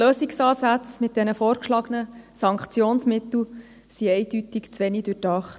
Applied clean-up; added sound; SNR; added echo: none; none; none; none.